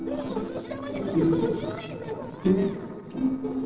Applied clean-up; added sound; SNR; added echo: neural separator model SepFormer DNS4.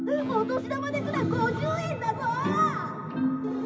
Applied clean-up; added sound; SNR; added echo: none; Electric guitar / Bass guitar; 15 dB; reverberation time 0.4 s.